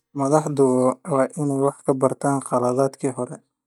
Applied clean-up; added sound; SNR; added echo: neural mask model DeepFilterNet 3.